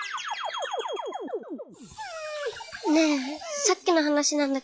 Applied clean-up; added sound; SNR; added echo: classical method log-MMSE.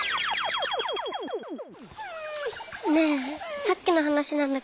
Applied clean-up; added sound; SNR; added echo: none; Dog; 11 dB; none.